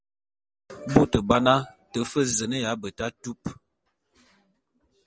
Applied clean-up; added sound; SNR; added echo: none; none; none; none.